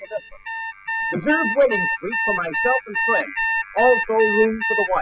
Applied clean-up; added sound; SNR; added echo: classical method spectral subtraction.